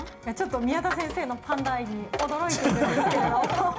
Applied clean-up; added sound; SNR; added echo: none; Coin (dropping); 10 dB; reverberation time 0.4 s.